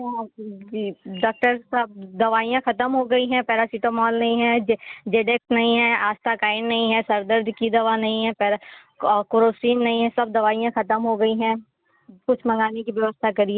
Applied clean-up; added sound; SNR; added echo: none; none; none; none.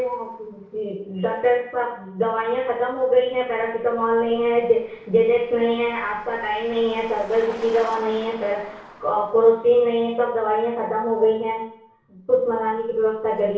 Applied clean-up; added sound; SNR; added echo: neural separator model SepFormer DNS4.